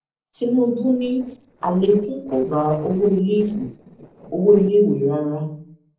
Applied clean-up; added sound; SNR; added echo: neural separator model SepFormer DNS4.